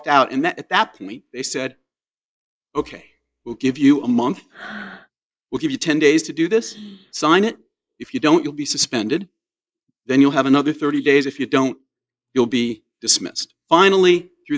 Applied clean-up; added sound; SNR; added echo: neural mask model Resemble Enhance denoiser.